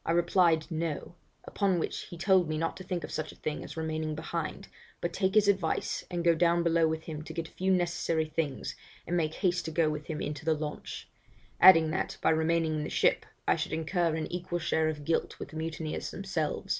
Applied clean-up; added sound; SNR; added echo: none; none; none; none.